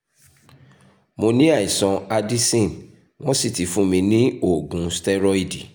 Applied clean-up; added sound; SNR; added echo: none; none; none; none.